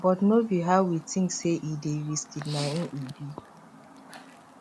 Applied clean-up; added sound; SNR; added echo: none; Chirp, tweet; 18 dB; none.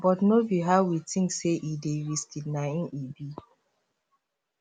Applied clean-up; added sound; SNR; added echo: none; none; none; none.